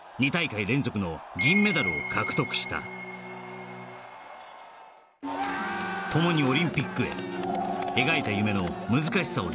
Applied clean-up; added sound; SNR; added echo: none; Bowed string instrument; 19 dB; none.